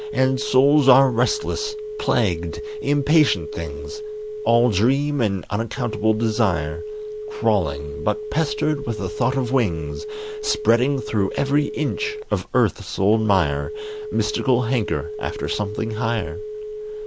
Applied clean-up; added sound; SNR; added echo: none; Telephone; 9 dB; none.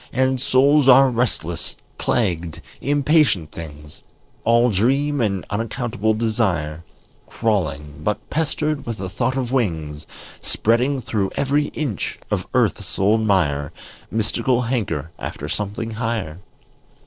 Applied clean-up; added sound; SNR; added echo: neural separator model SepFormer DNS4.